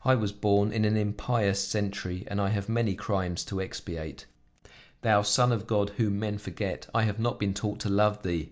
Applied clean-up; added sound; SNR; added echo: none; none; none; none.